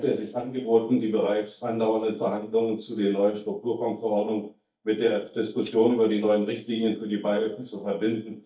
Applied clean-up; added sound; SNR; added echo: neural mask model DeepFilterNet 3.